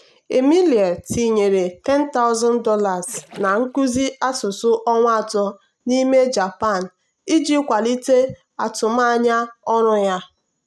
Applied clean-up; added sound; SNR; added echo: neural mask model RNNoise.